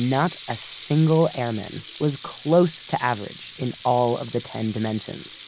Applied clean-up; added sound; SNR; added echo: none; Sink (filling or washing) / Water tap, faucet; 18 dB; none.